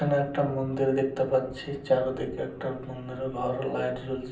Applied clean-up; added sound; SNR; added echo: none; Thunder; 18 dB; reverberation time 0.6 s.